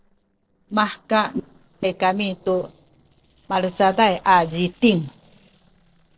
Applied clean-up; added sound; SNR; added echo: neural separator model SepFormer DNS4.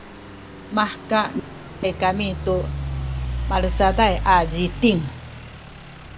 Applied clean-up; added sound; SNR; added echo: none; Idling / Truck; 6 dB; none.